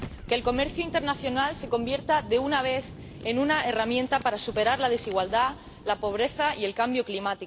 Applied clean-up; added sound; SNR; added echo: none; Boom; 15 dB; none.